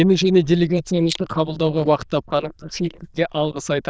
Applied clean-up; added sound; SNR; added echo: neural diffusion model UNIVERSE++.